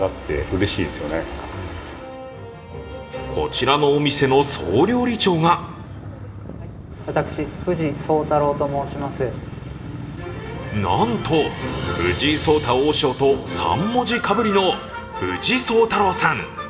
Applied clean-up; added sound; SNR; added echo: none; Motorcycle; 14 dB; reverberation time 1.0 s.